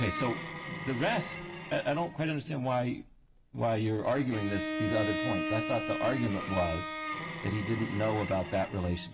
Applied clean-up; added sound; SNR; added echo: none; Bowed string instrument; 6 dB; none.